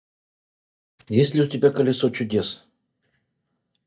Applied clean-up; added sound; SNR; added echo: neural mask model DeepFilterNet 3.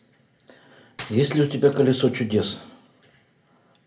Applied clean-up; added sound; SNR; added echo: none; Cutlery, silverware; 17 dB; reverberation time 0.3 s.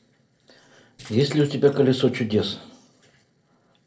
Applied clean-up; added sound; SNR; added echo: neural separator model SepFormer DNS4.